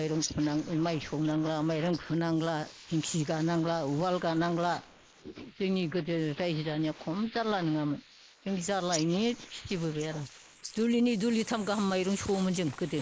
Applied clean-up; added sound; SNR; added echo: neural mask model Resemble Enhance denoiser.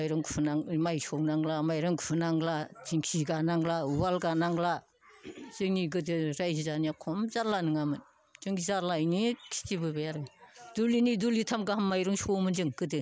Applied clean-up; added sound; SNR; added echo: none; none; none; none.